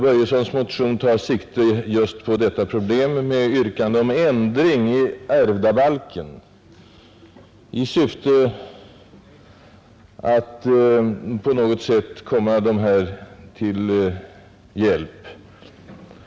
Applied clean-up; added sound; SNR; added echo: none; none; none; none.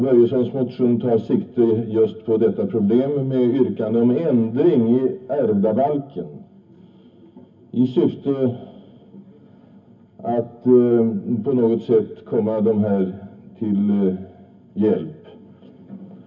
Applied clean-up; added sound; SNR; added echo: none; none; none; reverberation time 0.3 s.